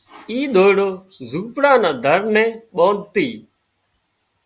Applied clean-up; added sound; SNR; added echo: none; none; none; none.